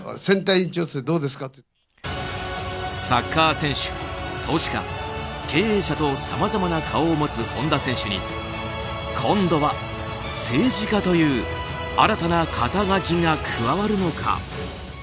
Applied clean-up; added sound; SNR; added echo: none; none; none; none.